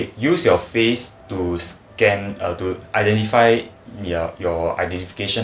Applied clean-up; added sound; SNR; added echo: none; none; none; none.